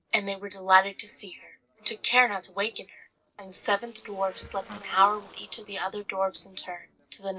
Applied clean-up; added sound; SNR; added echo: neural separator model SepFormer DNS4.